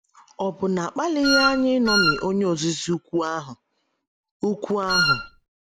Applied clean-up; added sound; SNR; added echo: none; Wind instrument, woodwind instrument; -2 dB; none.